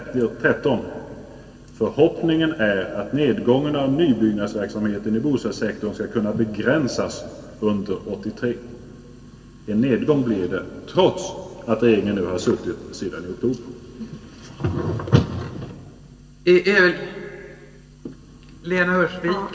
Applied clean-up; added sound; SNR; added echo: none; none; none; reverberation time 1.8 s.